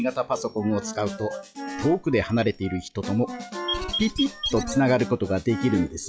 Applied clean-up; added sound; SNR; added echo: classical method log-MMSE.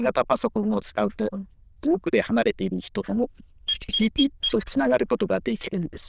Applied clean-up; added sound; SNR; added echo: neural diffusion model UNIVERSE++.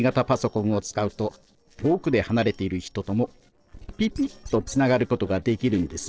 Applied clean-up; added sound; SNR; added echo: neural separator model SepFormer DNS4.